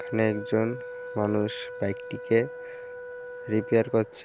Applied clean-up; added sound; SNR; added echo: none; Wind instrument, woodwind instrument; 11 dB; none.